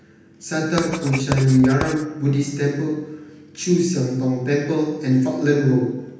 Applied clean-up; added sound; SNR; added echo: none; Writing; 12 dB; reverberation time 0.9 s.